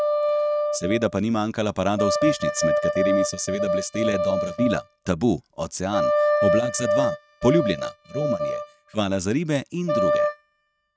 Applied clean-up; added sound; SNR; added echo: neural mask model RNNoise.